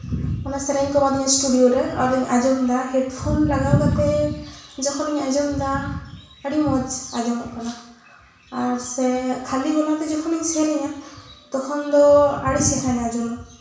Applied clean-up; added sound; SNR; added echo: none; none; none; reverberation time 0.7 s.